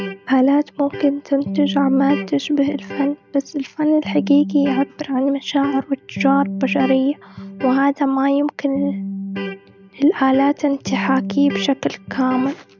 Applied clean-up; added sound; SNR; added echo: none; Electric guitar; 10 dB; none.